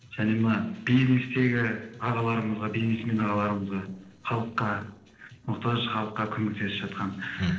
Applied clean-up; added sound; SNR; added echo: neural separator model SepFormer DNS4.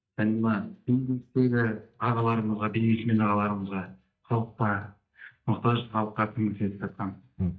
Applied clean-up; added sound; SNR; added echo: neural mask model DeepFilterNet 3.